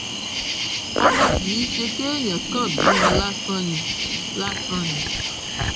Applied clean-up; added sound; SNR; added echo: none; Cricket + Zipper (clothing); -5 dB; none.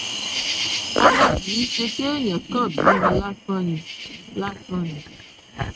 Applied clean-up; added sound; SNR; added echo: neural mask model RNNoise.